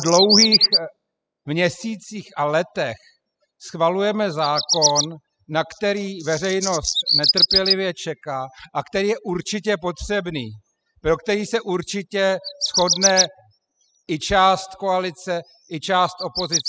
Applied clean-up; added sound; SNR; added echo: classical method spectral subtraction.